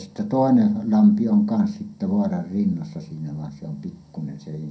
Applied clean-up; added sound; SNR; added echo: none; none; none; reverberation time 0.2 s.